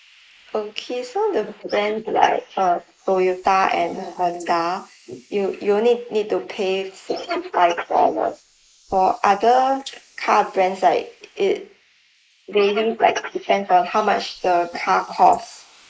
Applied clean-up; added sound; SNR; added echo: neural mask model Resemble Enhance denoiser.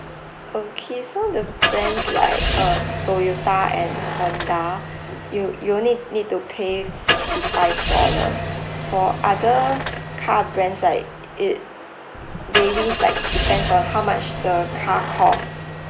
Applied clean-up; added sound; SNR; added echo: none; Engine starting / Car; 3 dB; none.